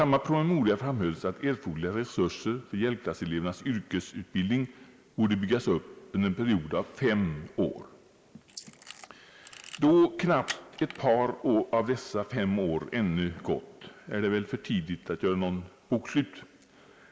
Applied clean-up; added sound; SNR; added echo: neural mask model Resemble Enhance denoiser.